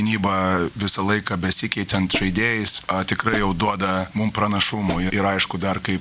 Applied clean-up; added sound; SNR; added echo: none; Hi-hat; 9 dB; none.